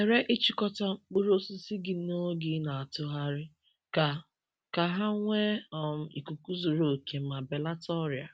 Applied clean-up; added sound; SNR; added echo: none; none; none; none.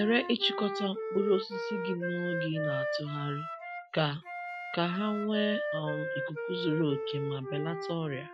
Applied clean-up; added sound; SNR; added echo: classical method Wiener filter.